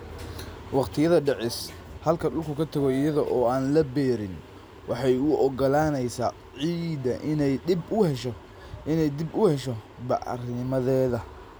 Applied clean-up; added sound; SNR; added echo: none; none; none; none.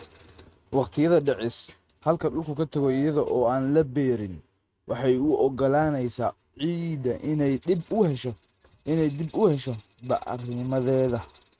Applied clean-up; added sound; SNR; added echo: neural mask model RNNoise.